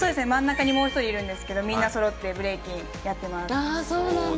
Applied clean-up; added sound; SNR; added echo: none; none; none; none.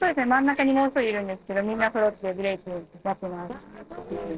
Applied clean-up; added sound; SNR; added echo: neural separator model SepFormer DNS4.